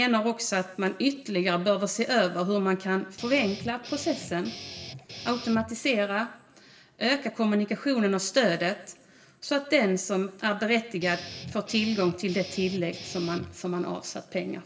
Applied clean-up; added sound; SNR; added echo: none; Guitar; 13 dB; reverberation time 1.1 s.